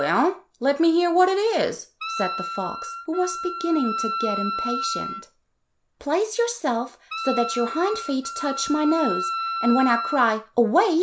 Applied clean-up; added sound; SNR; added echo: none; Wind instrument, woodwind instrument; 8 dB; none.